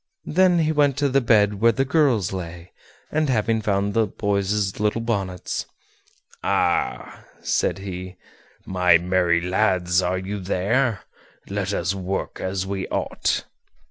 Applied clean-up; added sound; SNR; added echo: none; none; none; none.